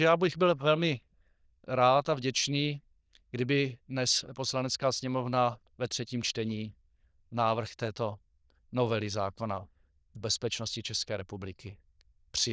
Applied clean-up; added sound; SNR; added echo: neural diffusion model UNIVERSE++.